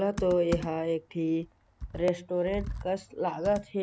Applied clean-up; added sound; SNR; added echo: none; Computer keyboard; 12 dB; none.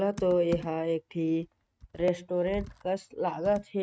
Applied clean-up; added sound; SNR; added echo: neural mask model RNNoise.